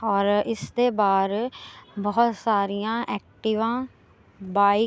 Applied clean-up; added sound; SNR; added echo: none; none; none; none.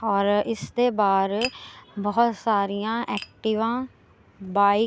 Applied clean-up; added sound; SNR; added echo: none; Tap; 19 dB; none.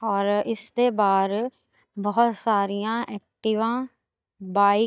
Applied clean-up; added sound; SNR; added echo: neural mask model DeepFilterNet 3.